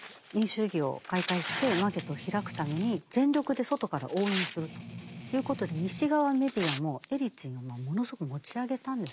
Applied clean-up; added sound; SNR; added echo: none; Strum + Tearing; 11 dB; none.